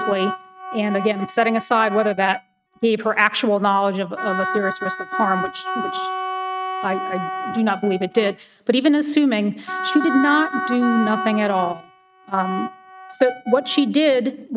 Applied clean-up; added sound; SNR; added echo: neural mask model RNNoise.